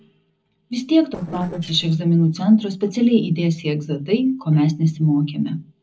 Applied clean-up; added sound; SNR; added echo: neural separator model SepFormer DNS4.